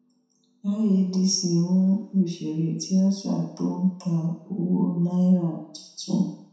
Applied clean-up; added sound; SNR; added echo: none; none; none; reverberation time 0.7 s.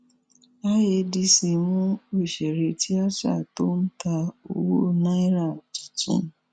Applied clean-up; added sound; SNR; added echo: none; none; none; none.